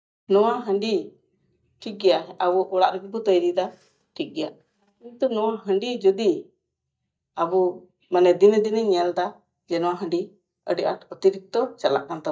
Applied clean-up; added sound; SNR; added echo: neural mask model DeepFilterNet 3.